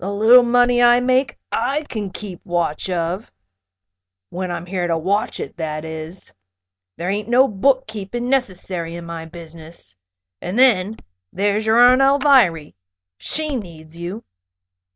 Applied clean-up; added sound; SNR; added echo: neural mask model DeepFilterNet 3.